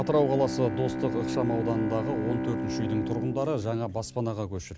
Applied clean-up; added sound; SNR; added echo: none; Bowed string instrument; 3 dB; none.